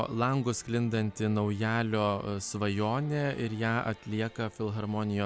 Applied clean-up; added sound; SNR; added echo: none; none; none; none.